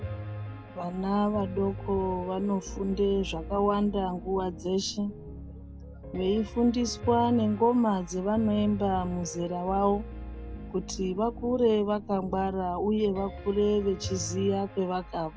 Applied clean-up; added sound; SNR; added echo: none; Piano; 11 dB; none.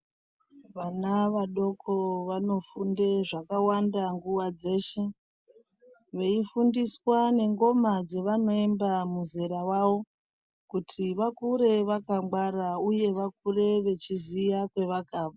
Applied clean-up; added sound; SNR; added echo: none; none; none; none.